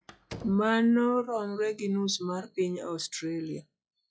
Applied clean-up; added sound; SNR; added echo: classical method log-MMSE.